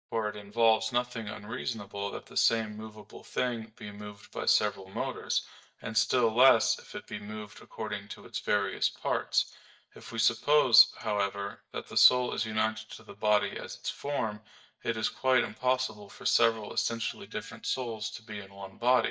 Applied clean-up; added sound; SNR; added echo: neural mask model DeepFilterNet 3.